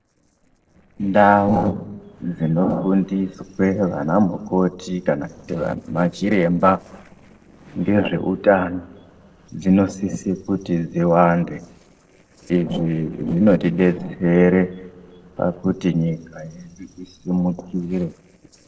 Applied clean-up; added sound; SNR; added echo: neural separator model SepFormer DNS4.